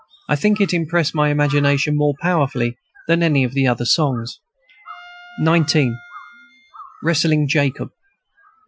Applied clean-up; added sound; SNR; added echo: classical method Wiener filter.